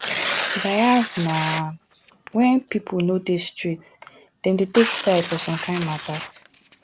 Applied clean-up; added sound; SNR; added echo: none; Tearing; 8 dB; none.